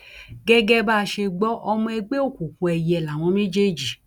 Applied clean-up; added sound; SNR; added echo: none; none; none; none.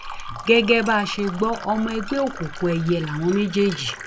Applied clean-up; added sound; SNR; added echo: none; Chink, clink + Fill (with liquid); 12 dB; none.